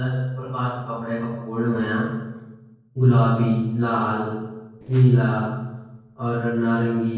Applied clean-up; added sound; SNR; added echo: neural separator model SepFormer DNS4.